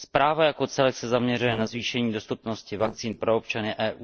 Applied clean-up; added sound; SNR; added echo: neural separator model SepFormer DNS4.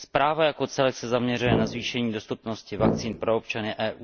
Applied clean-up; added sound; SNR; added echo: none; Brass instrument; 2 dB; none.